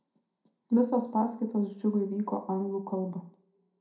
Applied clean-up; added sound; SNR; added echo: none; none; none; reverberation time 0.4 s.